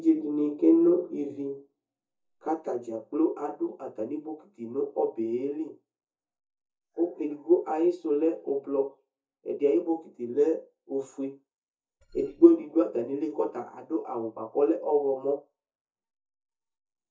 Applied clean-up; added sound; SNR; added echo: neural mask model DeepFilterNet 3.